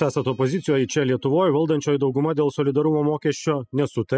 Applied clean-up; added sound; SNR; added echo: classical method spectral subtraction.